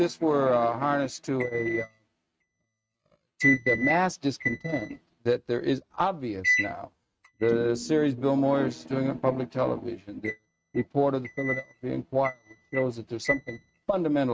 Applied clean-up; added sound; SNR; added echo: neural mask model RNNoise.